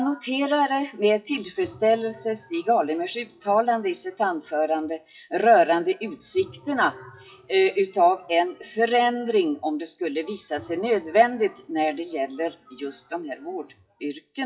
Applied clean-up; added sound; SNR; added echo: classical method WPE with log-MMSE.